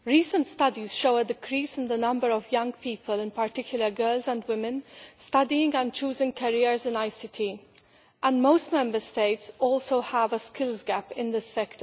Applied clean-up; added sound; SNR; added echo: none; none; none; none.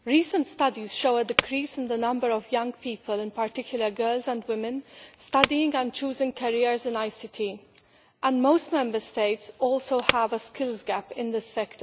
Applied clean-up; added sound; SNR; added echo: none; Wood; 6 dB; none.